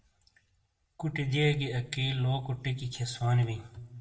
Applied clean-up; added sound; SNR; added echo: none; none; none; reverberation time 0.6 s.